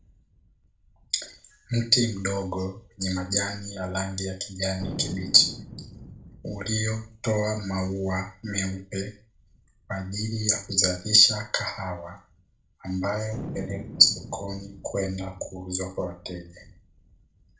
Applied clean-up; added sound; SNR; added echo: none; Thunder; 16 dB; reverberation time 0.3 s.